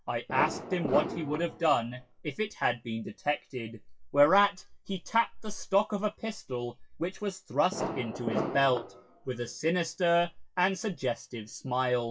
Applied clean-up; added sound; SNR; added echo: classical method WPE with log-MMSE.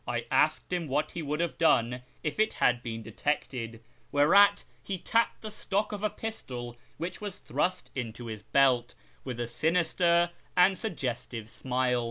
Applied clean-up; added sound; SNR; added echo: none; none; none; none.